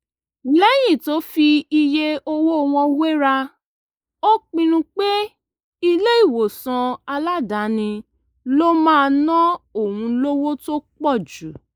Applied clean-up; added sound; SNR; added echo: neural mask model Resemble Enhance denoiser.